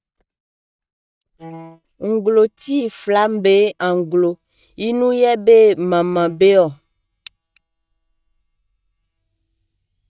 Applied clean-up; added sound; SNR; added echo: neural mask model DeepFilterNet 3.